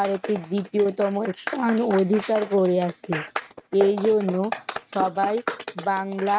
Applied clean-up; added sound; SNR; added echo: neural mask model RNNoise.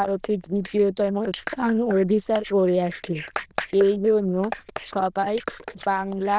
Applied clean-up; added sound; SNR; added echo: neural diffusion model UNIVERSE++.